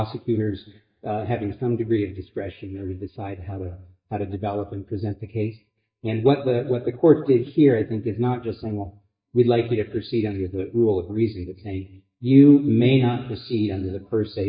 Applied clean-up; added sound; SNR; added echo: neural mask model DeepFilterNet 3.